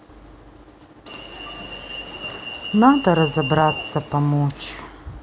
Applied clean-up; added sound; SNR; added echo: none; Alarm; 11 dB; none.